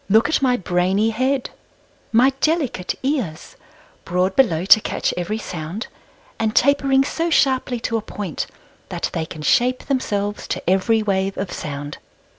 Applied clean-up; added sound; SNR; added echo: none; none; none; none.